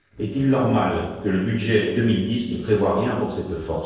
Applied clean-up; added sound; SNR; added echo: neural separator model SepFormer DNS4.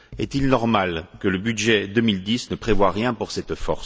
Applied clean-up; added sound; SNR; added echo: none; none; none; none.